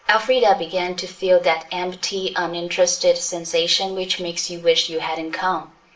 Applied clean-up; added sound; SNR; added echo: none; none; none; reverberation time 0.4 s.